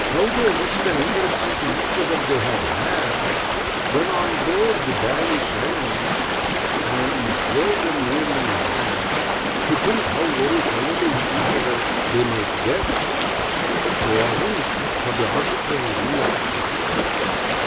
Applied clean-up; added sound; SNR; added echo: none; Stream; -4 dB; none.